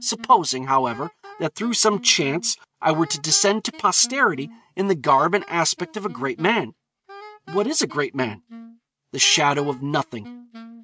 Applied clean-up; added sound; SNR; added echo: neural mask model RNNoise.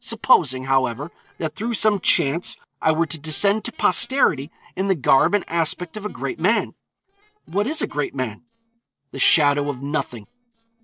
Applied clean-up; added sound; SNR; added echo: neural separator model SepFormer DNS4.